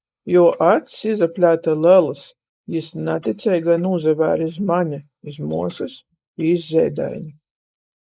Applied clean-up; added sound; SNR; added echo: neural mask model Resemble Enhance denoiser.